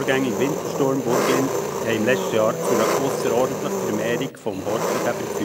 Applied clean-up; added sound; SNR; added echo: none; Engine; 0 dB; none.